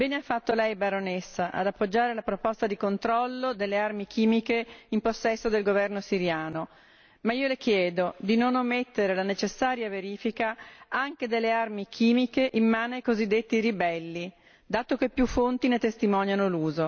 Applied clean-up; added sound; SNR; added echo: none; none; none; none.